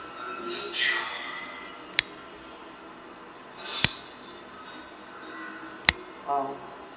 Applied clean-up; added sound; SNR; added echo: none; Scissors; 2 dB; reverberation time 0.3 s.